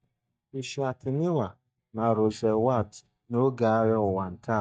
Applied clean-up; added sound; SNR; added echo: neural mask model DeepFilterNet 3.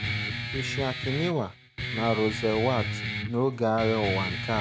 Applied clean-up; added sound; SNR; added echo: none; Guitar; 4 dB; none.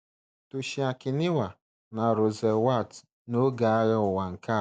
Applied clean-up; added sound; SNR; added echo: none; none; none; none.